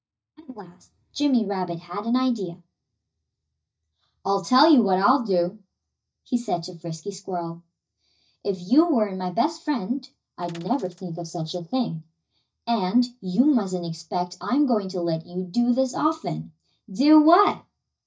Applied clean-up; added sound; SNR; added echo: neural mask model DeepFilterNet 3.